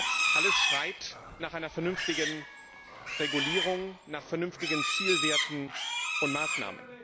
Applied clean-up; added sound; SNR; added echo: none; Livestock, farm animals, working animals; -3 dB; none.